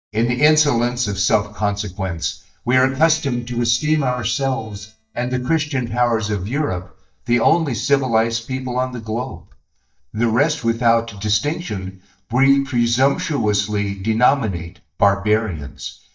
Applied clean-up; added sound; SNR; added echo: neural mask model DeepFilterNet 3.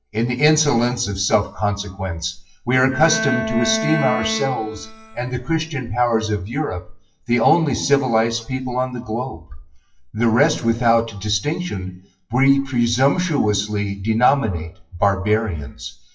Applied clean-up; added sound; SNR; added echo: classical method WPE with log-MMSE.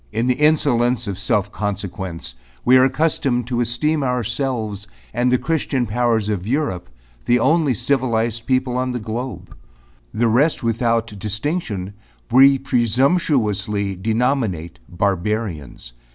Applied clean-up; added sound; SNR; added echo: none; none; none; none.